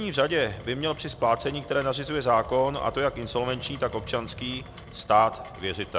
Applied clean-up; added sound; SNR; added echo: none; Rain; 17 dB; none.